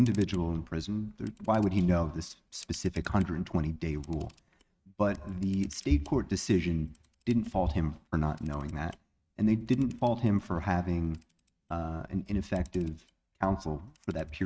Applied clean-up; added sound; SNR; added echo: neural mask model RNNoise.